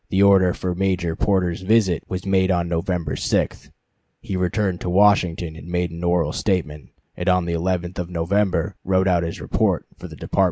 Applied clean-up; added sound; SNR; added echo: none; none; none; none.